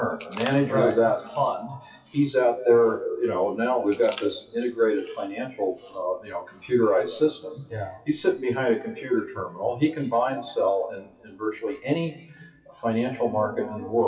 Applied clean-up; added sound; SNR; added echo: classical method WPE with log-MMSE.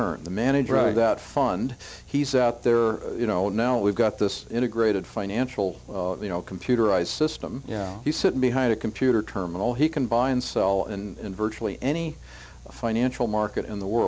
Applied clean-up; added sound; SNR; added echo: none; none; none; none.